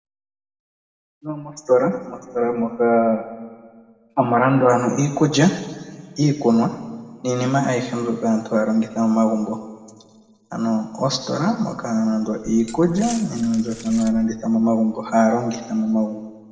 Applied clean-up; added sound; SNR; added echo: none; Glass; 18 dB; reverberation time 1.4 s.